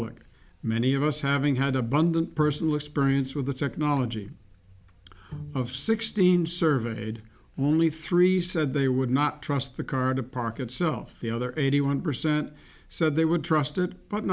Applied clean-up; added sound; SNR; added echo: none; Bowed string instrument; 19 dB; none.